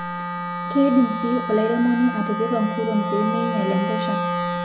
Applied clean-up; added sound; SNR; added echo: none; Wind instrument, woodwind instrument; 4 dB; reverberation time 0.6 s.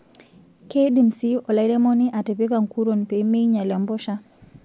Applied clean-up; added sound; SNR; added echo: none; none; none; none.